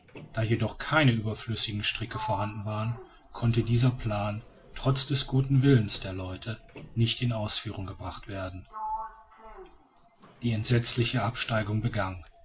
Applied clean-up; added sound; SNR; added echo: none; Sliding door; 16 dB; none.